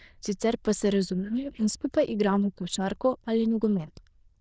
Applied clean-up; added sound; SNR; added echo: neural diffusion model UNIVERSE++.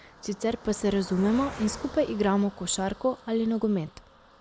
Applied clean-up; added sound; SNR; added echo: none; Car passing by; 17 dB; none.